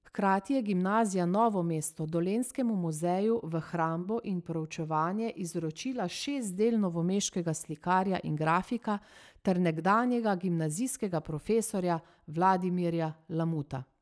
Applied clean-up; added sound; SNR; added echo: none; none; none; none.